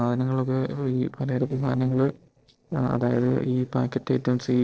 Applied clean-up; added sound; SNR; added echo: neural separator model SepFormer DNS4.